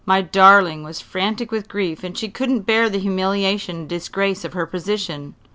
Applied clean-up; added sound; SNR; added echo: none; none; none; none.